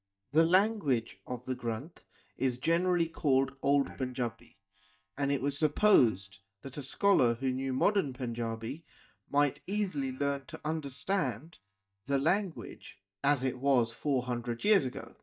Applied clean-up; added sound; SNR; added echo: neural mask model DeepFilterNet 3.